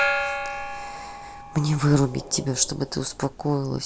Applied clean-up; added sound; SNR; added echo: none; Gong; 6 dB; none.